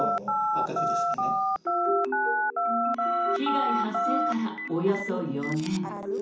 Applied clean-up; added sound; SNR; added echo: none; Telephone; -3 dB; reverberation time 0.6 s.